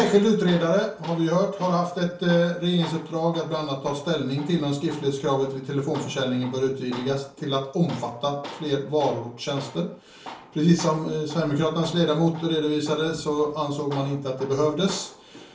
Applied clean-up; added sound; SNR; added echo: none; Tools; 18 dB; reverberation time 0.4 s.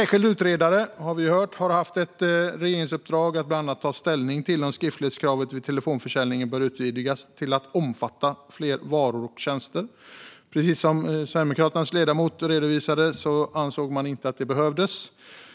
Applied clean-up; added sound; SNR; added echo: none; none; none; none.